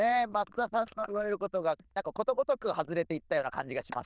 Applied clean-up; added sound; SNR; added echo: neural diffusion model UNIVERSE++.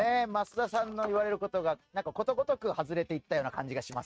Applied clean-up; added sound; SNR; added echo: neural mask model RNNoise.